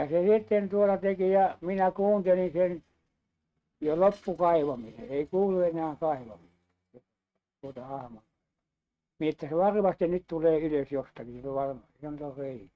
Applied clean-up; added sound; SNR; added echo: neural mask model RNNoise.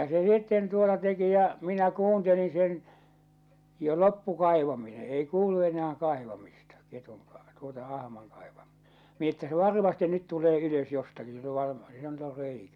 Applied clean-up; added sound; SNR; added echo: none; none; none; none.